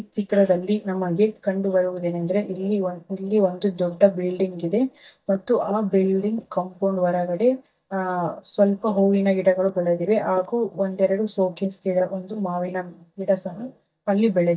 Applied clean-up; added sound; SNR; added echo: neural mask model DeepFilterNet 3.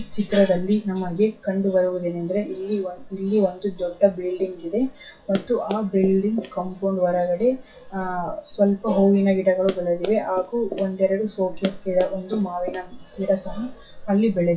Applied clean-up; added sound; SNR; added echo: classical method WPE with log-MMSE.